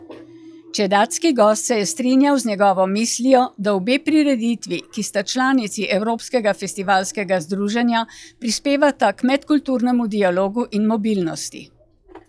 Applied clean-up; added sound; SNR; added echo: classical method log-MMSE.